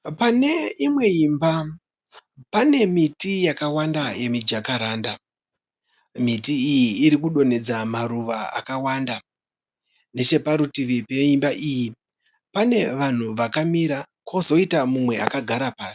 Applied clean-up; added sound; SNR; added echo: none; none; none; none.